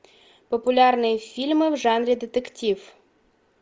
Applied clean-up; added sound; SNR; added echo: none; none; none; none.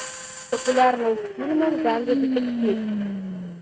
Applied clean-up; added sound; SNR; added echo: neural mask model RNNoise.